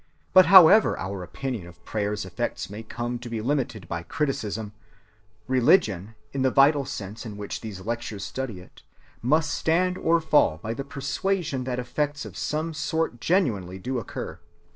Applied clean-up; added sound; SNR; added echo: neural separator model SepFormer DNS4.